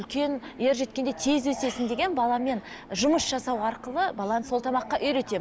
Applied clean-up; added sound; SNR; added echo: none; Subway, metro, underground; 17 dB; none.